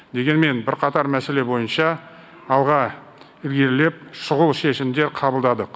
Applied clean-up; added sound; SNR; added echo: none; none; none; none.